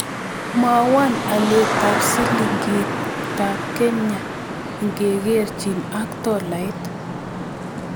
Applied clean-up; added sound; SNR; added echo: none; Traffic noise, roadway noise; 3 dB; none.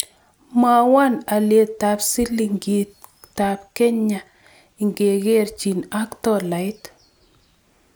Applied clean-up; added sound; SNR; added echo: none; none; none; none.